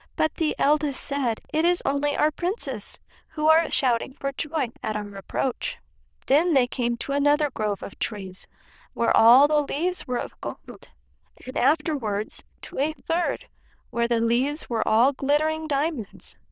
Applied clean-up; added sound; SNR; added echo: neural diffusion model UNIVERSE++.